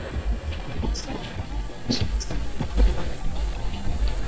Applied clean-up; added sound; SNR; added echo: neural mask model DeepFilterNet 3.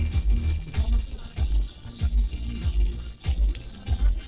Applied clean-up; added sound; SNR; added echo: neural separator model SepFormer DNS4.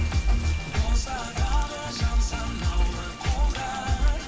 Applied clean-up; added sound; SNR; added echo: none; Rain; 15 dB; reverberation time 0.1 s.